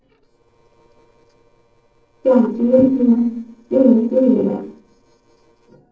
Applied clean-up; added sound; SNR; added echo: neural separator model SepFormer DNS4.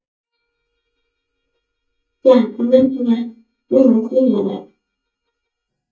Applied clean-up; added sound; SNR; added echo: neural mask model DeepFilterNet 3.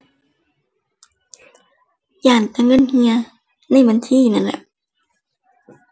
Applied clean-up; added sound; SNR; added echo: none; none; none; none.